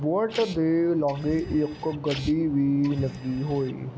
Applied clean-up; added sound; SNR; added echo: none; Printer; 18 dB; none.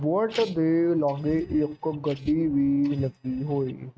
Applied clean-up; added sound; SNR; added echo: neural mask model RNNoise.